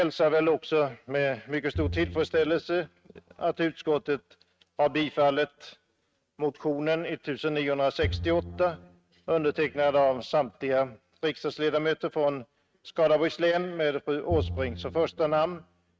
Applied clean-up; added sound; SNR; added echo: neural mask model RNNoise.